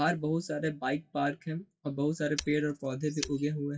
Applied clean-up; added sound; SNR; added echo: classical method WPE with log-MMSE.